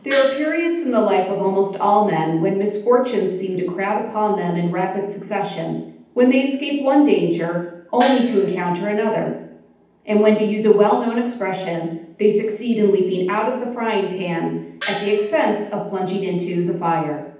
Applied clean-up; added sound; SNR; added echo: none; Gong; 12 dB; reverberation time 0.8 s.